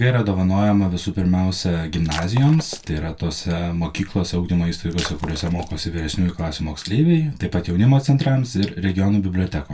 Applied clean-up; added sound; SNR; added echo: none; Shatter; 15 dB; reverberation time 0.2 s.